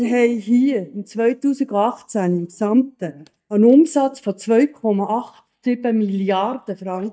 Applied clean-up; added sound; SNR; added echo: neural mask model DeepFilterNet 3.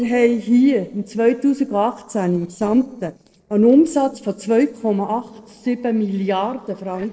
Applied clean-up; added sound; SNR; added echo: neural separator model SepFormer DNS4.